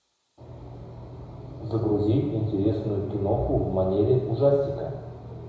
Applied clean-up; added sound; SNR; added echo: none; none; none; reverberation time 1.0 s.